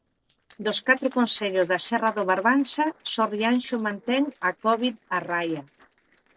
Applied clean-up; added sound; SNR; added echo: neural separator model SepFormer DNS4.